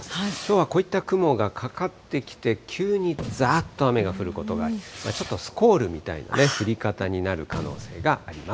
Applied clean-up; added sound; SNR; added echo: none; Fireworks; 16 dB; none.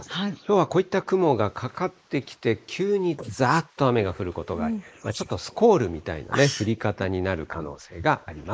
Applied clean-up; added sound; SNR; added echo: neural mask model Resemble Enhance denoiser.